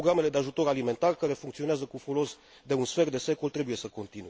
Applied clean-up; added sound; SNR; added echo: none; none; none; none.